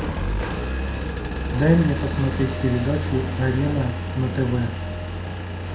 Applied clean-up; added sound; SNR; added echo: none; Engine; 2 dB; reverberation time 0.4 s.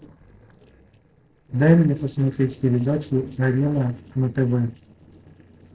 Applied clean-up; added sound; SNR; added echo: neural separator model SepFormer DNS4.